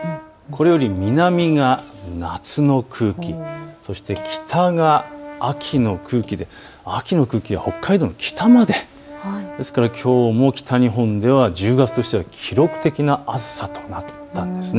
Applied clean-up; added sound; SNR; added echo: none; Brass instrument; 17 dB; none.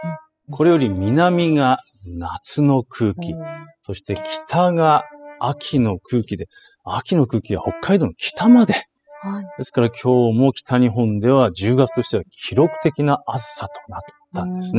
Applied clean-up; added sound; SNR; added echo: classical method spectral subtraction.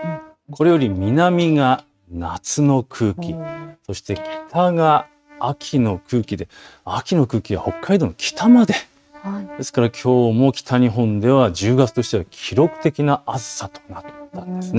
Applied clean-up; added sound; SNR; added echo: neural mask model RNNoise.